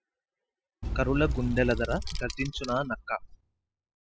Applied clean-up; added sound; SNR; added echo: classical method spectral subtraction.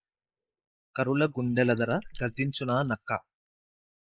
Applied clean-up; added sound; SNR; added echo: neural mask model Resemble Enhance denoiser.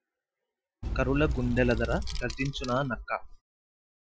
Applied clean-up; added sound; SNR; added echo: classical method Wiener filter.